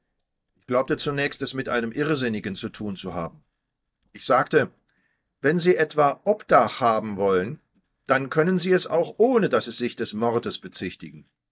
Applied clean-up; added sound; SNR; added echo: neural mask model DeepFilterNet 3.